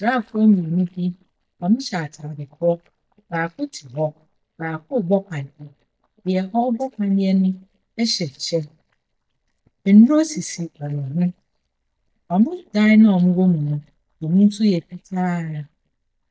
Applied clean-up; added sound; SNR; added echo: neural mask model DeepFilterNet 3.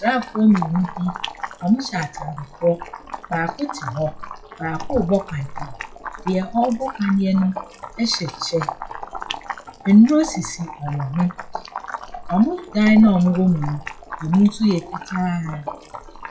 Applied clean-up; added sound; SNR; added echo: classical method WPE with log-MMSE.